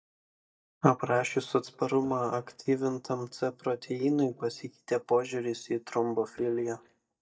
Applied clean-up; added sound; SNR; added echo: neural mask model DeepFilterNet 3.